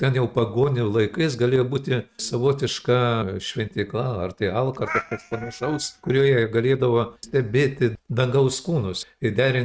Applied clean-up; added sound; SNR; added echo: neural mask model RNNoise.